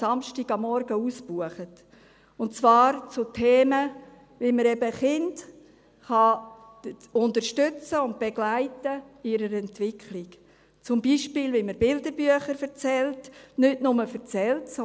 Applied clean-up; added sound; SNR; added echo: none; none; none; none.